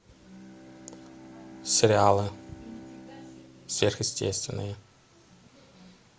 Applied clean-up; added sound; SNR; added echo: none; Bowed string instrument; 19 dB; none.